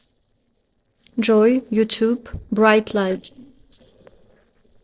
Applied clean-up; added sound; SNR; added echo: neural separator model SepFormer DNS4.